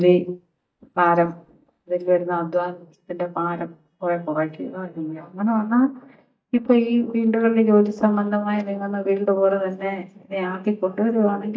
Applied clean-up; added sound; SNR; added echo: neural mask model DeepFilterNet 3.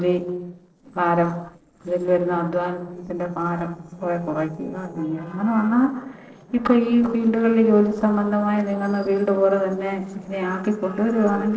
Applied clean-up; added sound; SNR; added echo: neural separator model SepFormer DNS4.